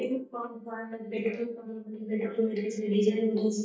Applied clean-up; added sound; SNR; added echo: neural mask model DeepFilterNet 3.